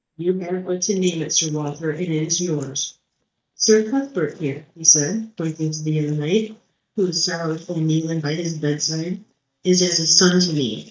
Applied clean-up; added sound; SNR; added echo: neural mask model DeepFilterNet 3.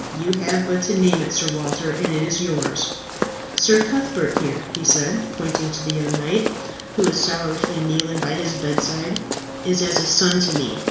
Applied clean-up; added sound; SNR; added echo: none; Walk, footsteps; 6 dB; reverberation time 0.7 s.